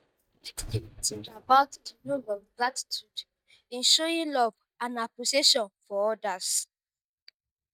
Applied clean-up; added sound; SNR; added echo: neural mask model DeepFilterNet 3.